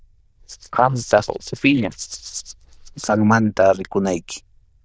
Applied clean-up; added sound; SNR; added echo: neural diffusion model UNIVERSE++.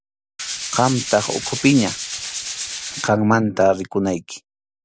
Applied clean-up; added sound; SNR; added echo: none; Tools; 7 dB; none.